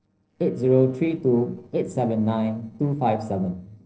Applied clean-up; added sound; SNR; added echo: neural separator model SepFormer DNS4.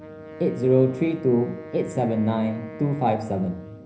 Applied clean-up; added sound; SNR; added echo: none; Wind instrument, woodwind instrument; 16 dB; reverberation time 0.5 s.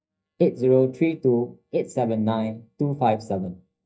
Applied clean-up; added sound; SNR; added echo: neural mask model DeepFilterNet 3.